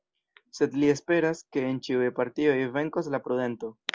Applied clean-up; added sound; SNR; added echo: none; none; none; none.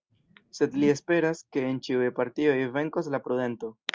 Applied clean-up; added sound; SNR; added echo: neural mask model RNNoise.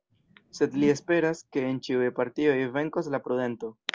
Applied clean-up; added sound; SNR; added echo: none; Whoosh, swoosh, swish; 17 dB; none.